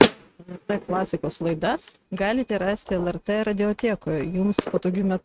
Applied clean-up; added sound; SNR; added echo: neural mask model RNNoise.